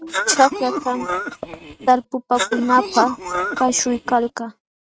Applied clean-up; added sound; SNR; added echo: neural mask model RNNoise.